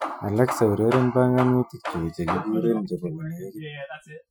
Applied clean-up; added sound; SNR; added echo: classical method Wiener filter.